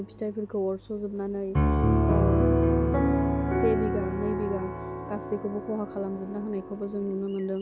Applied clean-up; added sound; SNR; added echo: none; Piano; -5 dB; none.